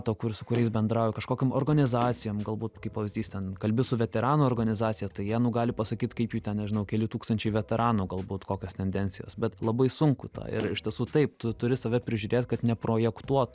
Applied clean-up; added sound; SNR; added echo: none; Motor vehicle (road); 16 dB; none.